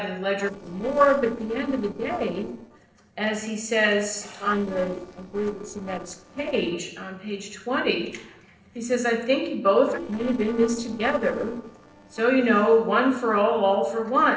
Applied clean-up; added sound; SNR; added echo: neural separator model SepFormer DNS4.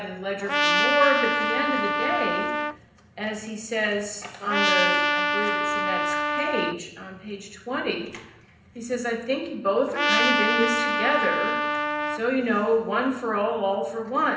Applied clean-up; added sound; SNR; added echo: none; Trumpet; -3 dB; reverberation time 0.8 s.